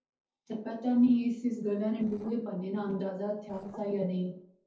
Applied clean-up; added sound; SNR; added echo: neural separator model SepFormer DNS4.